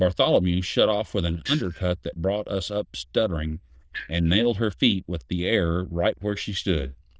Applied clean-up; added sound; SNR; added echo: neural diffusion model UNIVERSE++.